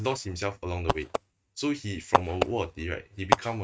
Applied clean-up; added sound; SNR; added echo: neural mask model RNNoise.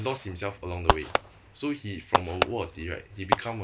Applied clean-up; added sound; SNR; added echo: none; Fireworks; -3 dB; none.